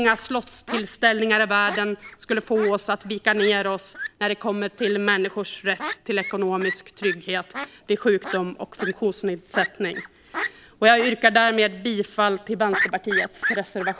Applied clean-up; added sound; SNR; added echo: none; Fowl; 10 dB; none.